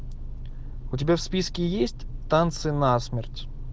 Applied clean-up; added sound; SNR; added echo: none; none; none; none.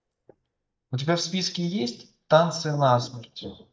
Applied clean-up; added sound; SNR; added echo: neural mask model DeepFilterNet 3.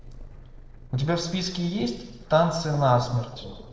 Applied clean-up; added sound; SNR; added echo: neural separator model SepFormer DNS4.